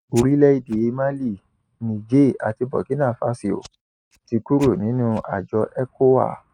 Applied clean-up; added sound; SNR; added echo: neural mask model RNNoise.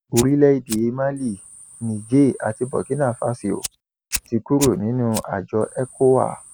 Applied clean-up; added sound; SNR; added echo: none; Fire; 14 dB; none.